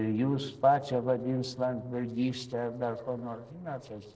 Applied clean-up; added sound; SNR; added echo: neural separator model SepFormer DNS4.